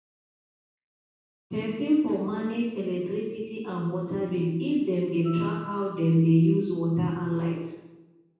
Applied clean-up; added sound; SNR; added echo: none; Wind instrument, woodwind instrument; 19 dB; reverberation time 1.1 s.